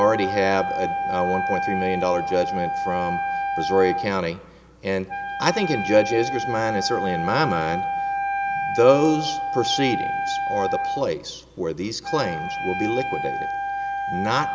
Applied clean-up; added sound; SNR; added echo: none; Wind instrument, woodwind instrument; 3 dB; none.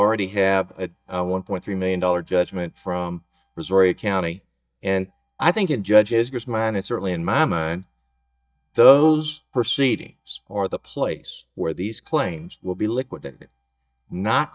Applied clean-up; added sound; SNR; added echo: neural mask model DeepFilterNet 3.